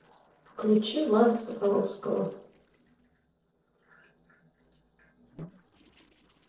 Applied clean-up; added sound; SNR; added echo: neural separator model SepFormer DNS4.